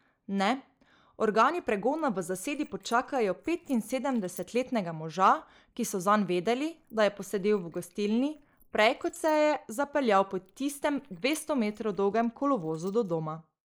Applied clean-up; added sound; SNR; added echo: neural mask model Resemble Enhance denoiser.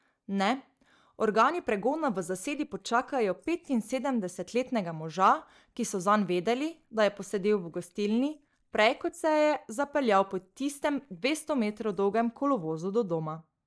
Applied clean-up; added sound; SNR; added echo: neural mask model DeepFilterNet 3.